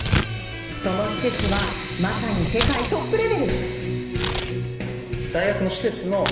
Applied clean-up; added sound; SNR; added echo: none; Tearing; 6 dB; reverberation time 1.1 s.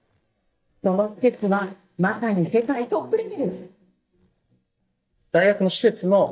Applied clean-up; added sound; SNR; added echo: neural mask model DeepFilterNet 3.